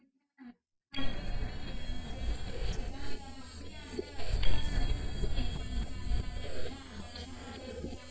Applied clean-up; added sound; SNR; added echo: neural mask model DeepFilterNet 3.